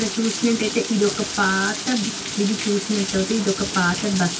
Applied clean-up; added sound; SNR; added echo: none; Rain; 7 dB; reverberation time 0.1 s.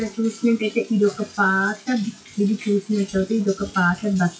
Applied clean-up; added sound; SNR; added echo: classical method WPE with log-MMSE.